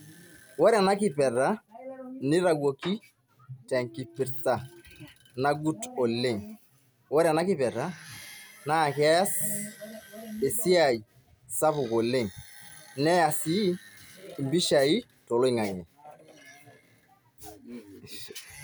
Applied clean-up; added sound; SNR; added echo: none; none; none; none.